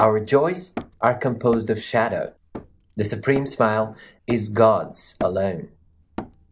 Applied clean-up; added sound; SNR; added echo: none; Hammer; 16 dB; none.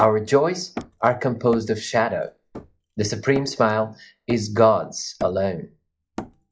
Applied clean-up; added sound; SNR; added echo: classical method log-MMSE.